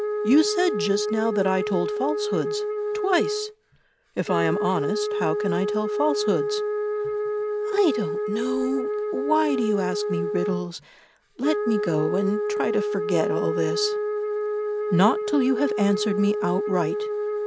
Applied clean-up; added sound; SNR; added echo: none; Wind instrument, woodwind instrument; 1 dB; none.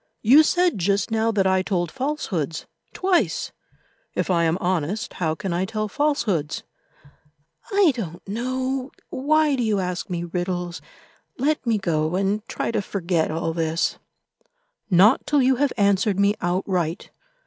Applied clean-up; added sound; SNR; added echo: none; none; none; none.